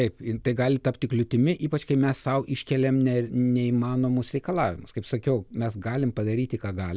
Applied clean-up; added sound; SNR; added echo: none; none; none; none.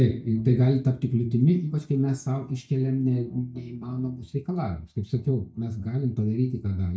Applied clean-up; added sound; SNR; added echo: neural mask model DeepFilterNet 3.